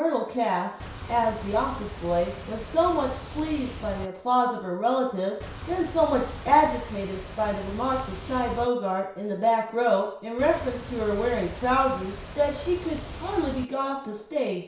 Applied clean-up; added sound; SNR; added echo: none; Boat, Water vehicle; 11 dB; reverberation time 0.6 s.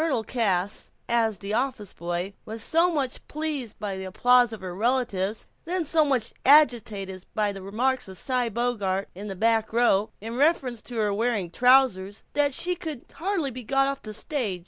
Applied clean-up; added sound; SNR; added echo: none; none; none; none.